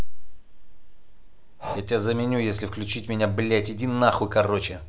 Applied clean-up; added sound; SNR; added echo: none; Breathing; 18 dB; none.